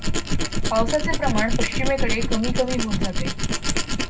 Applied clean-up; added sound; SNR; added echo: none; Tools; -5 dB; reverberation time 0.3 s.